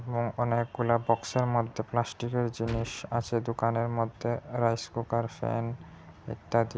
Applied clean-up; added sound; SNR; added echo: none; Gunshot, gunfire; 11 dB; none.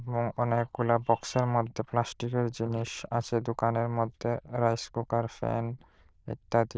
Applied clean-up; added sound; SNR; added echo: neural diffusion model UNIVERSE++.